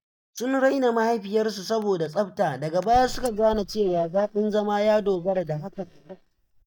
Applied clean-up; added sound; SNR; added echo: neural mask model DeepFilterNet 3.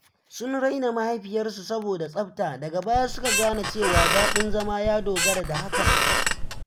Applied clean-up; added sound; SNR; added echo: none; Squeak; -3 dB; none.